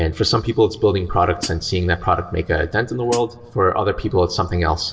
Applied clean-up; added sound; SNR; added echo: none; Hi-hat; 12 dB; reverberation time 2.2 s.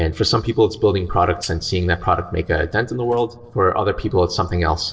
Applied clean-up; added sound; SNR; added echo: neural separator model SepFormer DNS4.